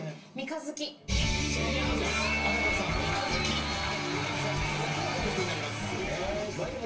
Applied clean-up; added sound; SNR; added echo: none; none; none; reverberation time 0.3 s.